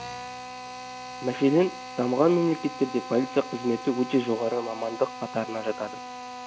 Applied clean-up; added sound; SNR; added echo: none; Drill; 11 dB; none.